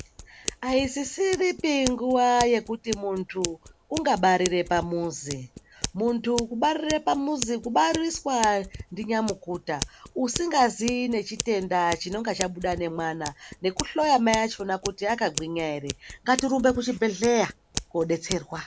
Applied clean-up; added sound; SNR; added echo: none; Scissors; 12 dB; none.